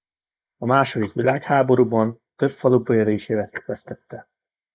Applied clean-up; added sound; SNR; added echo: neural mask model Resemble Enhance denoiser.